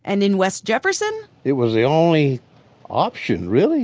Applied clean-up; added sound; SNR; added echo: none; none; none; none.